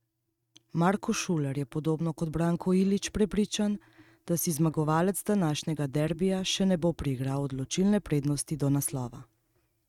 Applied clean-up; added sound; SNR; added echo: neural mask model RNNoise.